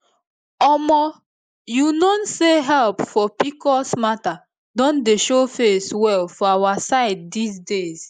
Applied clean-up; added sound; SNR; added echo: neural mask model Resemble Enhance denoiser.